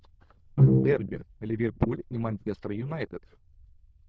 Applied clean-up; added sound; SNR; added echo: neural diffusion model UNIVERSE++.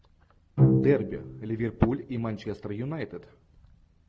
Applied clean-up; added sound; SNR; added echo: none; Bowed string instrument; -1 dB; none.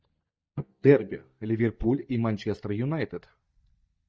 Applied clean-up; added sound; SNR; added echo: neural mask model DeepFilterNet 3.